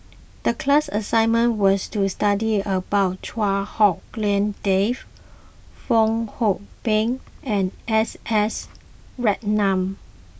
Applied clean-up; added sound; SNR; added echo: none; none; none; none.